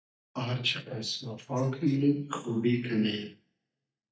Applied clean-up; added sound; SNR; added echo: neural mask model DeepFilterNet 3.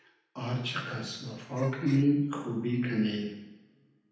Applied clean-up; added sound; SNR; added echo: none; Gasp; 17 dB; reverberation time 0.9 s.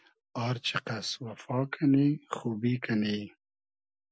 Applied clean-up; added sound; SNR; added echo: none; none; none; none.